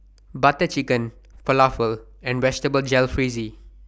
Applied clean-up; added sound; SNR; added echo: none; none; none; none.